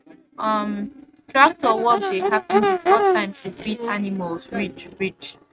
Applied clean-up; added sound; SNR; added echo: neural mask model RNNoise.